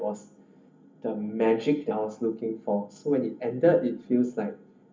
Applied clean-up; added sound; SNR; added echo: none; none; none; reverberation time 0.3 s.